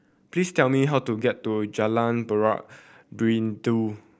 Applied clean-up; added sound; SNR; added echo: none; none; none; none.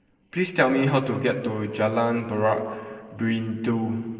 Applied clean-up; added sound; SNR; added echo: neural separator model SepFormer DNS4.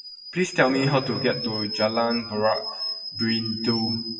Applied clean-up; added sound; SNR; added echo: classical method WPE with log-MMSE.